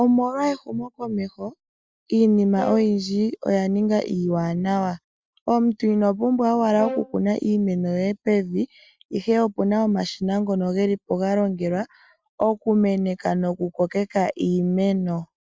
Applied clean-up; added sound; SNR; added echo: neural separator model SepFormer DNS4.